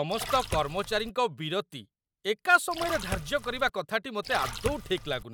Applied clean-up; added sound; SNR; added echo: none; Splash, splatter; 8 dB; none.